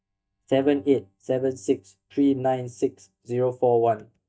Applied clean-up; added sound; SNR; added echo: neural mask model DeepFilterNet 3.